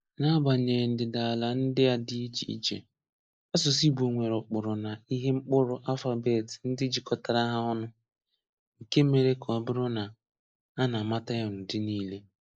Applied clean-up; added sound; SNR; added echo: neural mask model Resemble Enhance denoiser.